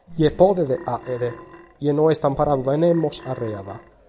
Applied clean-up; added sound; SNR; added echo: none; Burping, eructation; 18 dB; none.